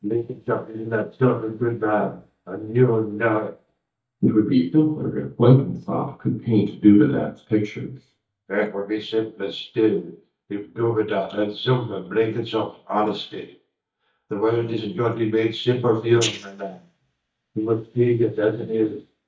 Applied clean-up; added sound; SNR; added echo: neural mask model DeepFilterNet 3.